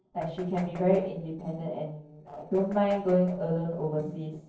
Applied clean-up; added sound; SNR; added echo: neural separator model SepFormer DNS4.